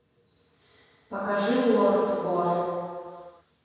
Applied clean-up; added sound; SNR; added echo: none; none; none; reverberation time 1.9 s.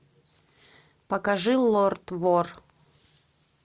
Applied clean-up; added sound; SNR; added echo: none; none; none; none.